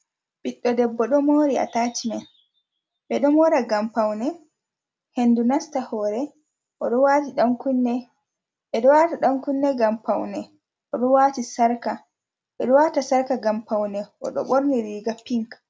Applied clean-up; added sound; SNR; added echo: none; none; none; none.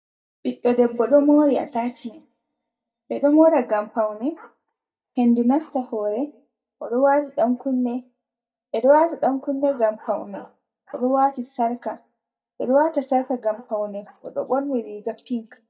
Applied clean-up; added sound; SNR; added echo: neural mask model DeepFilterNet 3.